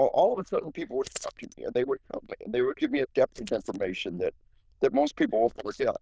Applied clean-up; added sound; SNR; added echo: neural diffusion model UNIVERSE++.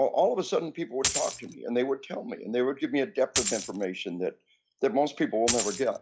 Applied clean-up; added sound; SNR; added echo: classical method log-MMSE.